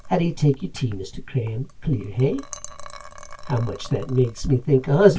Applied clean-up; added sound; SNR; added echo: none; Liquid; 14 dB; reverberation time 0.1 s.